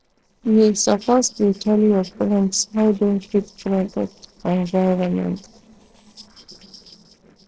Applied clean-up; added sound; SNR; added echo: neural separator model SepFormer DNS4.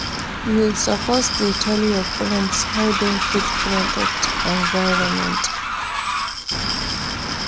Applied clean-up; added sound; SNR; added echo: none; Train + Glass; 0 dB; none.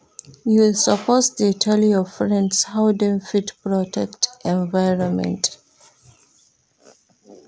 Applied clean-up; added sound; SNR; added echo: none; none; none; none.